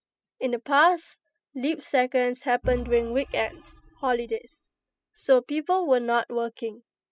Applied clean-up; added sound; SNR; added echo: classical method spectral subtraction.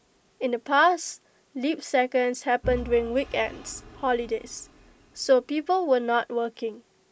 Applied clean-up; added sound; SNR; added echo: none; Engine / Vehicle; 19 dB; none.